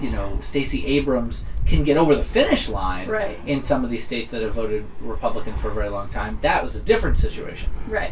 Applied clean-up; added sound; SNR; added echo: none; Fixed-wing aircraft, airplane; 5 dB; reverberation time 0.2 s.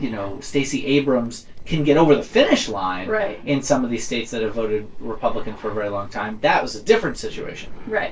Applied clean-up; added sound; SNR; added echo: neural separator model SepFormer DNS4.